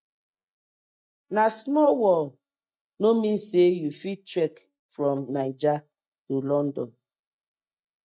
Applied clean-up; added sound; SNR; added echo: neural mask model DeepFilterNet 3.